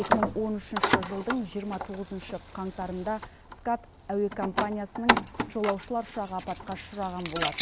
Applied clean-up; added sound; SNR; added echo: none; Keys jangling; 0 dB; none.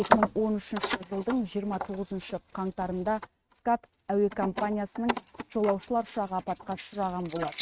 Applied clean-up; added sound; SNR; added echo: neural mask model RNNoise.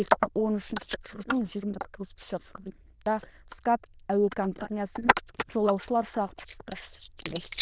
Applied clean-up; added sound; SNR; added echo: neural diffusion model UNIVERSE++.